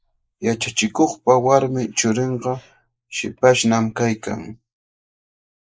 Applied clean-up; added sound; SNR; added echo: neural mask model Resemble Enhance denoiser.